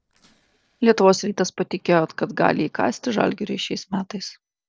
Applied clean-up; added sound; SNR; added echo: neural separator model SepFormer DNS4.